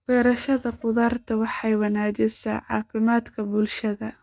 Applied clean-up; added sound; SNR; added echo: neural mask model DeepFilterNet 3.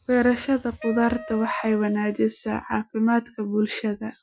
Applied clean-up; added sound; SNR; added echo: classical method Wiener filter.